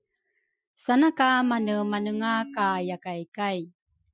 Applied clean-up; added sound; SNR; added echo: classical method Wiener filter.